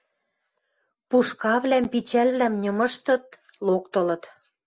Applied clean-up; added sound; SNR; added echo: none; none; none; none.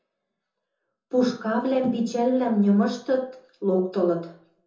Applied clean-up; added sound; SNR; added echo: none; none; none; reverberation time 0.6 s.